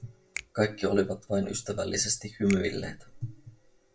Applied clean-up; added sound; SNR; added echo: none; Finger snapping; 16 dB; reverberation time 0.2 s.